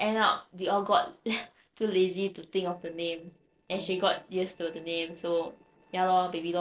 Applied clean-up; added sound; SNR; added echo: neural separator model SepFormer DNS4.